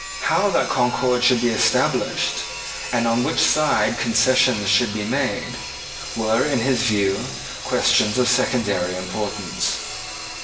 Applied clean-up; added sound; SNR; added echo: none; Sawing; 9 dB; reverberation time 0.8 s.